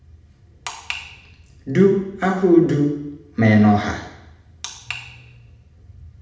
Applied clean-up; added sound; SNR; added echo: none; none; none; reverberation time 0.8 s.